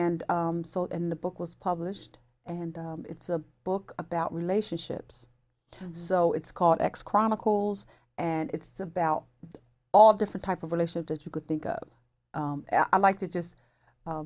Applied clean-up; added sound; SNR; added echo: none; none; none; none.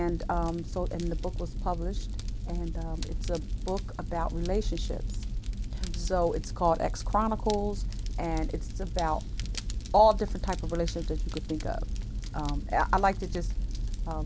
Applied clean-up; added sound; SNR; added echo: none; Fire; 0 dB; none.